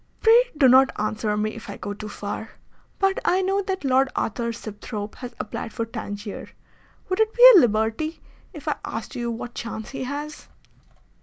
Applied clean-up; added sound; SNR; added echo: none; none; none; none.